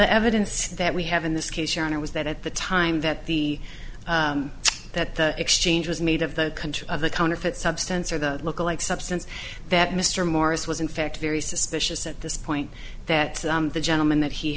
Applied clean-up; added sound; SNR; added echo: none; none; none; none.